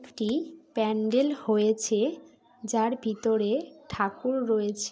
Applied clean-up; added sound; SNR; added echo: none; none; none; none.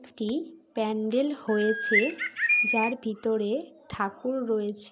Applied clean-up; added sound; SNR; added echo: none; Bird; -2 dB; none.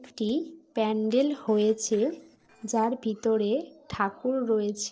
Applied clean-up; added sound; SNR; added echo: neural separator model SepFormer DNS4.